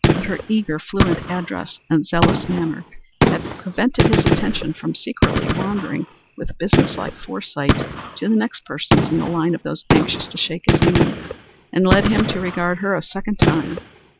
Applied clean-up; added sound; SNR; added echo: none; Gunshot, gunfire; -1 dB; none.